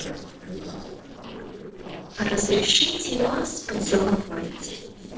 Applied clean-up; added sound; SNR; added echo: neural separator model SepFormer DNS4.